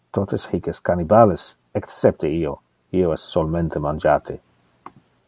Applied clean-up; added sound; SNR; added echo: none; none; none; none.